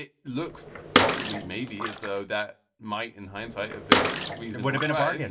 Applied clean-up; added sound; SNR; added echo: none; Bathtub (filling or washing) / Water / Splash, splatter; -3 dB; reverberation time 0.2 s.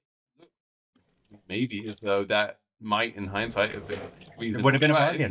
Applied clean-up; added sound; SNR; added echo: neural mask model DeepFilterNet 3.